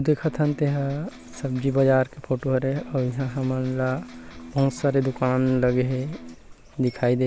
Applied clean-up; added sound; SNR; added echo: none; Electric guitar; 19 dB; none.